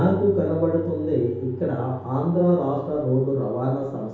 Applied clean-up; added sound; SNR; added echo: none; Keyboard (musical); 15 dB; reverberation time 0.8 s.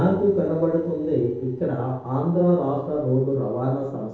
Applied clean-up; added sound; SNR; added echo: neural separator model SepFormer DNS4.